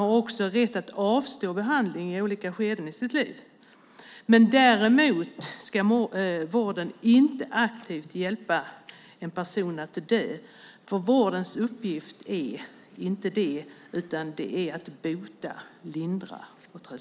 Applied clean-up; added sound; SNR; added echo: none; none; none; none.